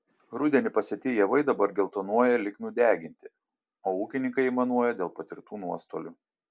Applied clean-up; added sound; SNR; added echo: none; none; none; none.